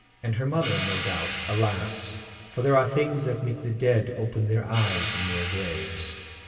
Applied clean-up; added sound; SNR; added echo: none; Hi-hat; 6 dB; reverberation time 2.9 s.